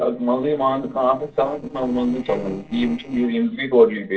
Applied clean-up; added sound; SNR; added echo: neural separator model SepFormer DNS4.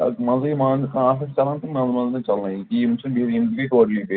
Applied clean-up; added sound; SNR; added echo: none; none; none; none.